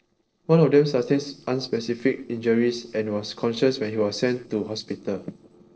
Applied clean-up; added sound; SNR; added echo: neural separator model SepFormer DNS4.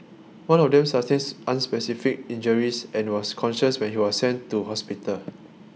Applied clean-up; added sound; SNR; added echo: none; none; none; none.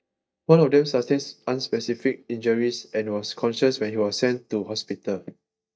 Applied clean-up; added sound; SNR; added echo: neural mask model DeepFilterNet 3.